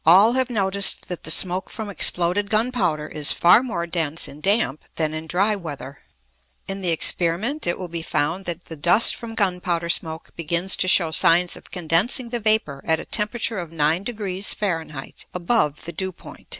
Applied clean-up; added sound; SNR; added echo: none; none; none; none.